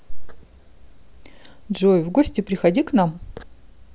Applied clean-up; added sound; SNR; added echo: none; none; none; none.